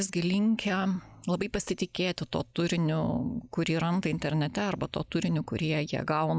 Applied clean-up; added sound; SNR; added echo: none; none; none; none.